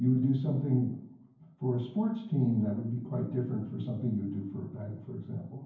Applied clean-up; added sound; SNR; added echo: none; none; none; reverberation time 0.9 s.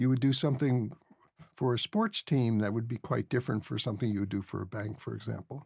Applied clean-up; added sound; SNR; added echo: none; none; none; none.